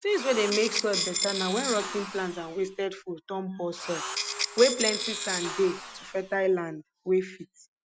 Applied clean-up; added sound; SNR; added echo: none; Tools; 4 dB; none.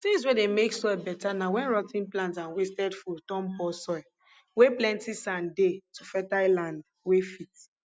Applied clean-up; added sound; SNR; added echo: none; none; none; none.